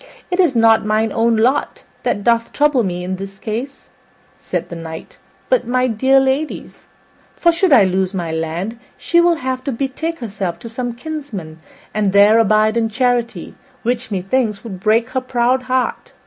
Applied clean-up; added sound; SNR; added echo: none; none; none; none.